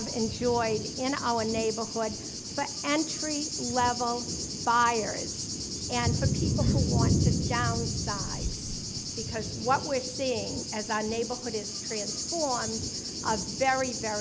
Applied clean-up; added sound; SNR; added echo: none; Thunder / Cricket; 0 dB; none.